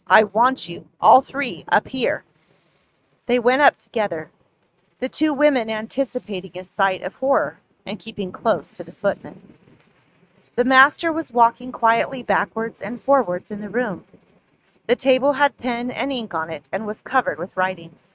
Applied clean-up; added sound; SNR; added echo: neural mask model RNNoise.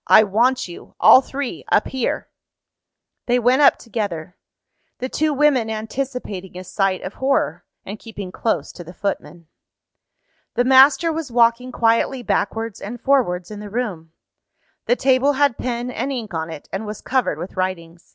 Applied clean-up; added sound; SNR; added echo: none; none; none; none.